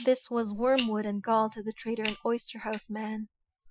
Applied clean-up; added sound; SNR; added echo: classical method Wiener filter.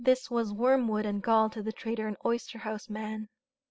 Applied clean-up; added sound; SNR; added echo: none; none; none; none.